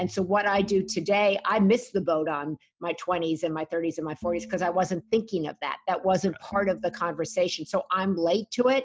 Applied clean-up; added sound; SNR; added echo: none; Bowed string instrument; 19 dB; none.